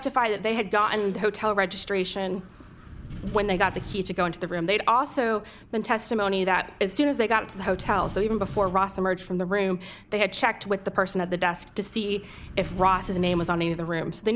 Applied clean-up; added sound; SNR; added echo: none; Wind; 16 dB; none.